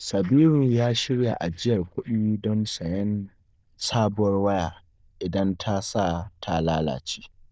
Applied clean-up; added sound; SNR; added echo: neural diffusion model UNIVERSE++.